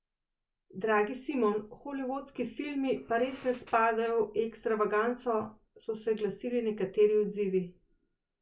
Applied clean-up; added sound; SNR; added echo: none; none; none; none.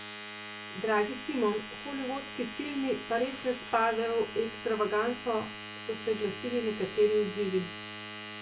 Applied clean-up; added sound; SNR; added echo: none; Domestic sounds, home sounds; 11 dB; none.